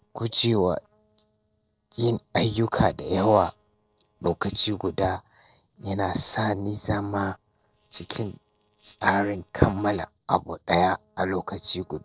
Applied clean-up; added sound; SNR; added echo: neural separator model SepFormer DNS4.